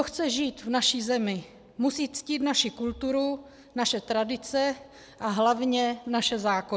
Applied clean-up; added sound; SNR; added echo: none; none; none; none.